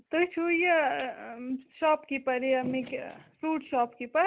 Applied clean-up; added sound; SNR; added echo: none; none; none; none.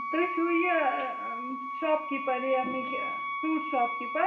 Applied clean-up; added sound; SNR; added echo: none; Wind instrument, woodwind instrument; 4 dB; reverberation time 0.7 s.